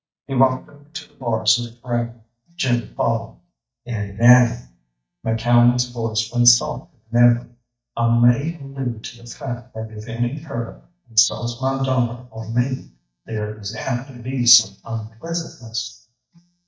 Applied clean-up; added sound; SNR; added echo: neural mask model DeepFilterNet 3.